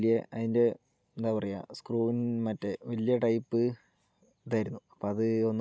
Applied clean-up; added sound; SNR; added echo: none; none; none; none.